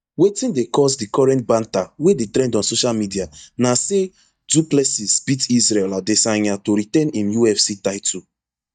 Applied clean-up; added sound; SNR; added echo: neural mask model DeepFilterNet 3.